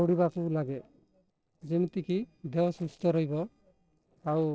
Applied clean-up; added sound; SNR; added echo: neural separator model SepFormer DNS4.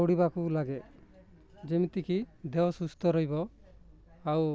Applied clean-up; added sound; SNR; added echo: none; none; none; none.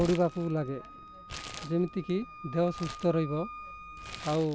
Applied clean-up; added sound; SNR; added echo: none; Crumpling, crinkling + Wind instrument, woodwind instrument; 12 dB; none.